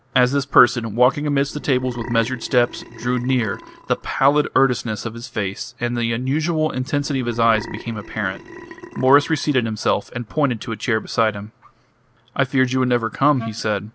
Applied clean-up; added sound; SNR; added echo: none; Wind instrument, woodwind instrument + Burping, eructation; 16 dB; none.